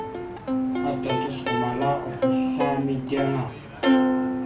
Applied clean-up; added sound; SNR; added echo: none; Plucked string instrument; -4 dB; reverberation time 0.3 s.